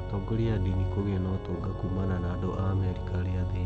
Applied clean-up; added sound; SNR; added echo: none; Organ; 3 dB; none.